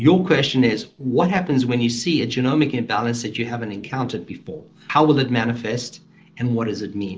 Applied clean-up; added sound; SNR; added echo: neural separator model SepFormer DNS4.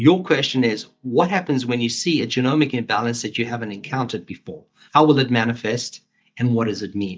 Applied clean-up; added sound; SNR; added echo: neural mask model DeepFilterNet 3.